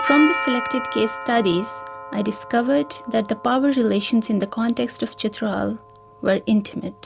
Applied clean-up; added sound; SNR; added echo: none; Doorbell; 10 dB; none.